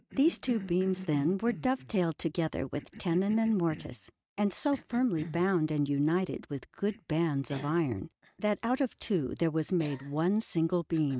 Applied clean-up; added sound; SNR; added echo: neural mask model RNNoise.